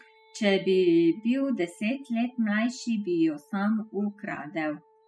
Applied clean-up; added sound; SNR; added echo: classical method spectral subtraction.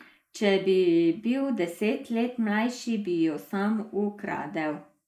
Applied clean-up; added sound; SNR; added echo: neural mask model Resemble Enhance denoiser.